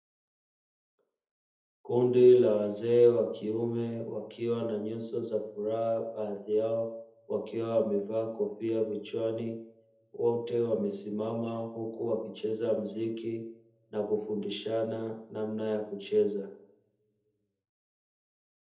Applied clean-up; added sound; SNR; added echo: none; none; none; reverberation time 0.7 s.